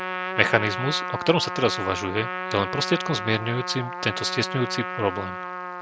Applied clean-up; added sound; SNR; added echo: none; Trumpet; 5 dB; none.